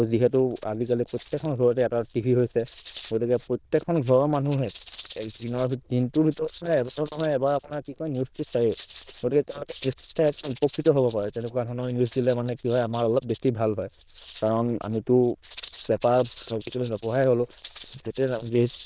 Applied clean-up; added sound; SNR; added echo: neural diffusion model UNIVERSE++.